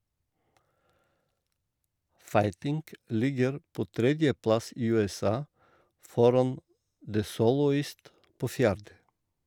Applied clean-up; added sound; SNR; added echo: none; none; none; none.